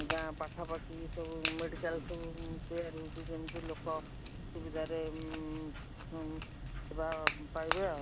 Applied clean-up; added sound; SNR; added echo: none; Crack / Crackle; -3 dB; none.